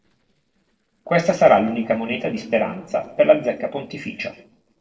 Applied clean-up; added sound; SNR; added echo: neural separator model SepFormer DNS4.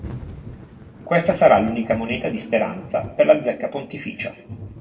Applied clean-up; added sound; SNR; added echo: none; Thunder / Rain; 15 dB; reverberation time 0.6 s.